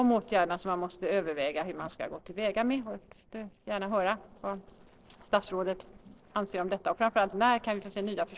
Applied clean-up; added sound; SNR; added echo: neural separator model SepFormer DNS4.